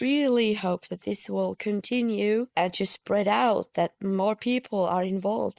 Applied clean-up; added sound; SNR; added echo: neural mask model Resemble Enhance denoiser.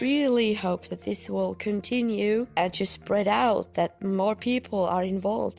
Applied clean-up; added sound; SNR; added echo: none; none; none; none.